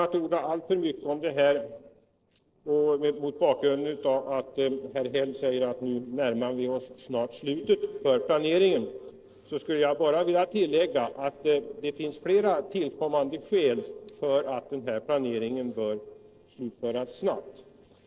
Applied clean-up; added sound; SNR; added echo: neural separator model SepFormer DNS4.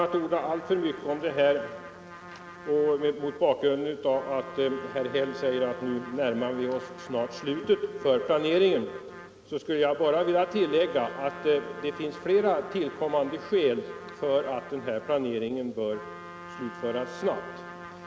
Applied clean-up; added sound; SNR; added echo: none; Trumpet; 16 dB; none.